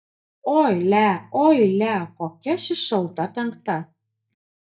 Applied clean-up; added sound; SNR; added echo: neural mask model DeepFilterNet 3.